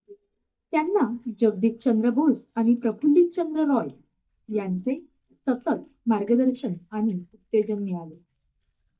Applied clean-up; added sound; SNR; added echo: neural mask model DeepFilterNet 3.